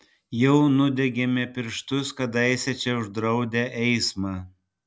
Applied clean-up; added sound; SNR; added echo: none; none; none; none.